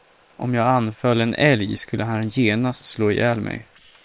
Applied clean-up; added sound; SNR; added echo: neural separator model SepFormer WHAM!.